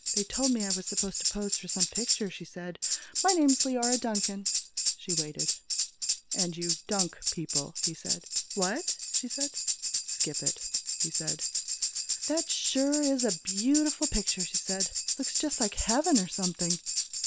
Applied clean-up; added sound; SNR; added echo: none; Tambourine; -1 dB; none.